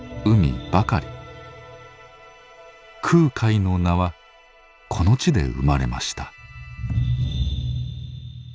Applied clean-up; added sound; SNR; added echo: none; none; none; none.